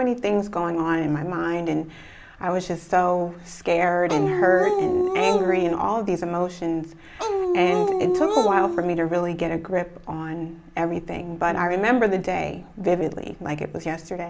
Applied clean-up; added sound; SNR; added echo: none; Dog; -2 dB; none.